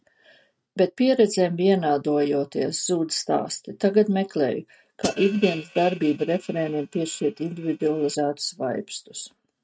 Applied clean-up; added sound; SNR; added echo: neural mask model RNNoise.